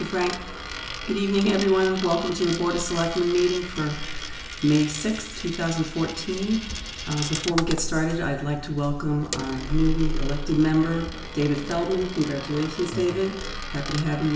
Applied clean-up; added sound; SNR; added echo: none; Coin (dropping); 11 dB; reverberation time 1.0 s.